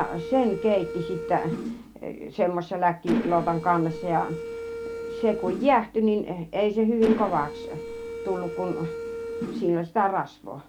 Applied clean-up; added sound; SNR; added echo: none; Mechanisms; 8 dB; none.